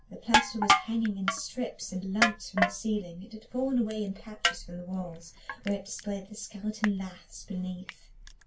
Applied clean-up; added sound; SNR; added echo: none; Crushing; 0 dB; reverberation time 0.2 s.